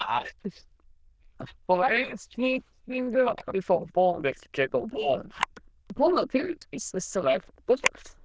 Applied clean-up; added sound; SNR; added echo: neural diffusion model UNIVERSE++.